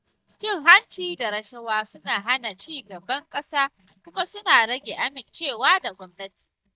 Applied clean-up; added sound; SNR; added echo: neural mask model DeepFilterNet 3.